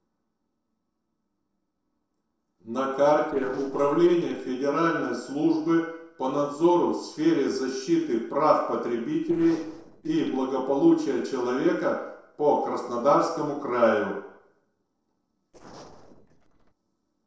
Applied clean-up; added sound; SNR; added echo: neural separator model SepFormer DNS4.